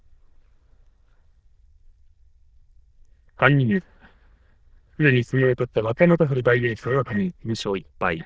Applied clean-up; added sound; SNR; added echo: neural diffusion model UNIVERSE++.